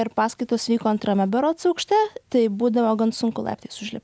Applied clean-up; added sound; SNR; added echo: none; none; none; none.